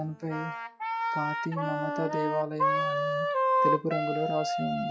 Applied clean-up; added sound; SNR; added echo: classical method log-MMSE.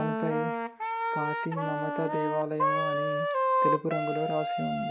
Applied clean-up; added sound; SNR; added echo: none; Wind instrument, woodwind instrument; -4 dB; none.